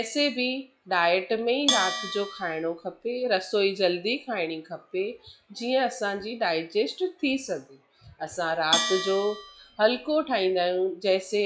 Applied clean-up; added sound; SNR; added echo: classical method log-MMSE.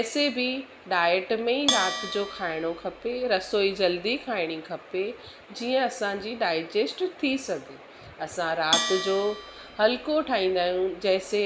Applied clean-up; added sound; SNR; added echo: none; Bell; 7 dB; none.